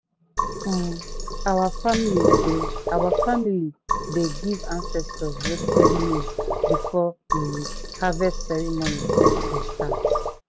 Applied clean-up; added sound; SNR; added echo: none; Sink (filling or washing); -2 dB; none.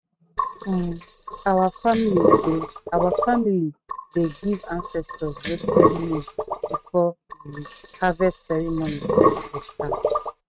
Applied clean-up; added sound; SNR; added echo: neural mask model RNNoise.